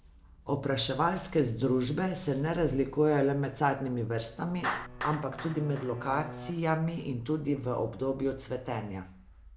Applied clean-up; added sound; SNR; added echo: none; Clapping + Bowed string instrument; 15 dB; none.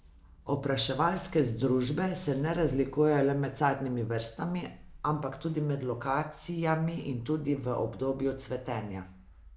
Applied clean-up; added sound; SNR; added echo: none; none; none; none.